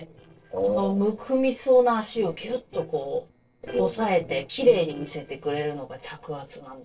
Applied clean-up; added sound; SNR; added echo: neural separator model SepFormer DNS4.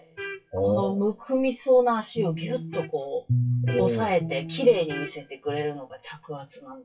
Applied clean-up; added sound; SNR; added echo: classical method WPE with log-MMSE.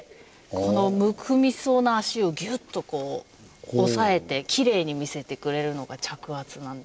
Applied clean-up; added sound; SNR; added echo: none; none; none; none.